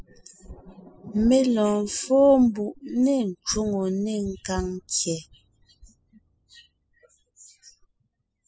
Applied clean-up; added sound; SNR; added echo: classical method spectral subtraction.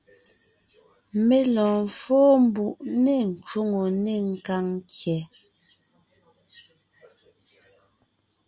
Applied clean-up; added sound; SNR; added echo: none; none; none; none.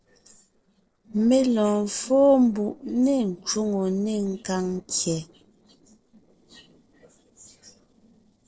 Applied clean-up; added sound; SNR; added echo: neural separator model SepFormer DNS4.